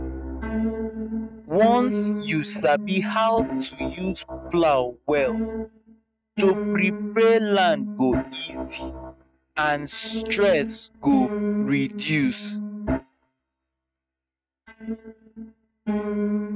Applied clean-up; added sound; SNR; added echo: neural mask model RNNoise.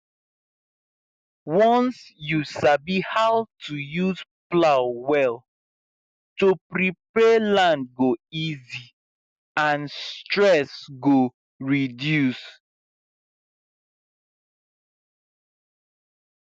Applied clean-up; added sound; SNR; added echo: none; none; none; none.